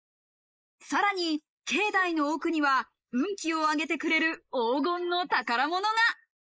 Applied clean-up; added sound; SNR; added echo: neural mask model Resemble Enhance denoiser.